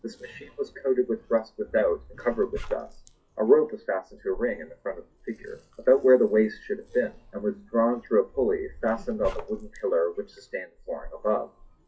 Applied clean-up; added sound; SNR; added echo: classical method WPE with log-MMSE.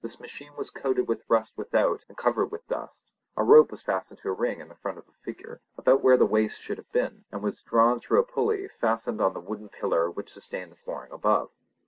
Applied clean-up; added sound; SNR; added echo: none; none; none; none.